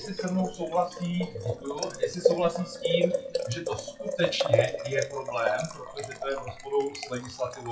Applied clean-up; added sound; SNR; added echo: classical method WPE with log-MMSE.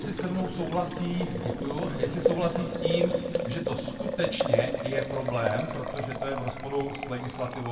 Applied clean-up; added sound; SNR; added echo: none; Boiling; -1 dB; reverberation time 1.8 s.